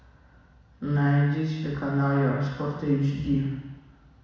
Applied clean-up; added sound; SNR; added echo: none; none; none; reverberation time 1.1 s.